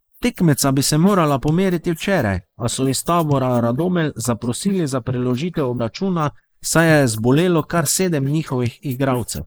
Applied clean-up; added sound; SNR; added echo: neural mask model Resemble Enhance denoiser.